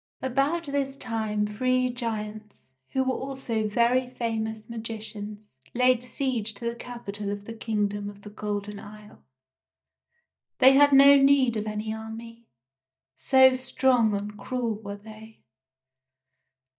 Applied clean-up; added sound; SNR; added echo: neural mask model DeepFilterNet 3.